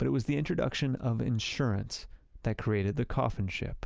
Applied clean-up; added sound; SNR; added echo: none; none; none; none.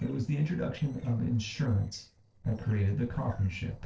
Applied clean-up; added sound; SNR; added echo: neural separator model SepFormer DNS4.